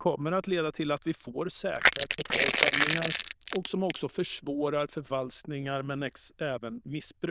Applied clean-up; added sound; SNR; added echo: neural diffusion model UNIVERSE++.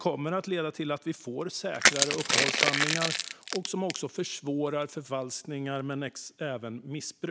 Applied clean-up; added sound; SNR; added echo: none; Crushing; -5 dB; none.